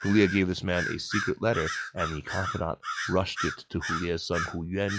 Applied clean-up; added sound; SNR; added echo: classical method log-MMSE.